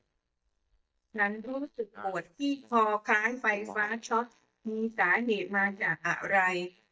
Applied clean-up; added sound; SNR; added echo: neural mask model DeepFilterNet 3.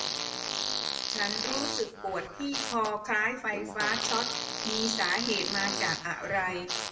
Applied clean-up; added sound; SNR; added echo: none; Fart; 1 dB; reverberation time 0.6 s.